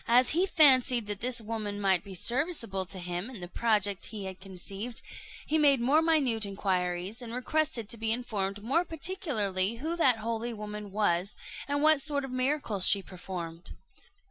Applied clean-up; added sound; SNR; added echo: none; none; none; none.